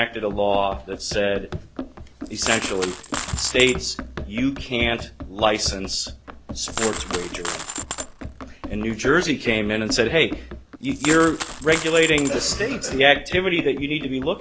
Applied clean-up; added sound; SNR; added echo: none; Coin (dropping) + Run; 9 dB; none.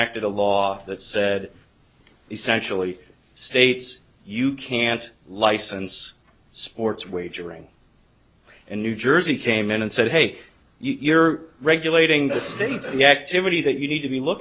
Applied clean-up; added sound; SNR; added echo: none; none; none; none.